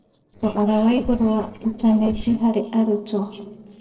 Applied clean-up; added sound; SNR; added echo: neural separator model SepFormer DNS4.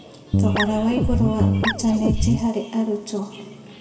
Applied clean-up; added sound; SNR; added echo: none; Guitar; -3 dB; reverberation time 1.7 s.